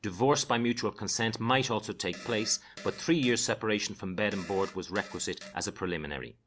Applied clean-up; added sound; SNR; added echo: none; Fart; 17 dB; none.